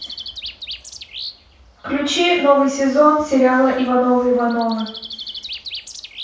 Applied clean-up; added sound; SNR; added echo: none; Bird; 16 dB; reverberation time 0.6 s.